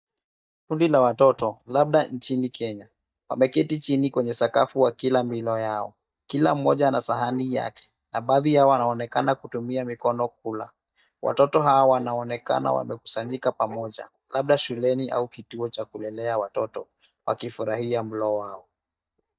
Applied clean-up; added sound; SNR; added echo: neural mask model DeepFilterNet 3.